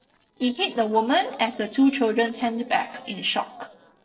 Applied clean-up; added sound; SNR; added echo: neural separator model SepFormer DNS4.